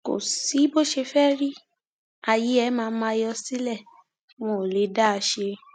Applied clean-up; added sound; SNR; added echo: none; none; none; none.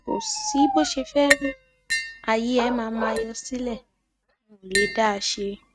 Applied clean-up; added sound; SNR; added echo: neural mask model RNNoise.